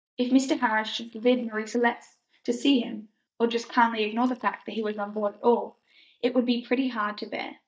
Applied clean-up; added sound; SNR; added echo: neural mask model DeepFilterNet 3.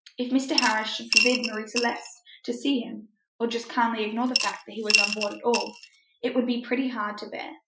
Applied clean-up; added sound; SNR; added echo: classical method Wiener filter.